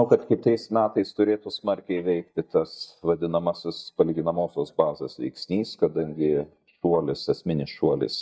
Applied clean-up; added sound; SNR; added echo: neural mask model DeepFilterNet 3.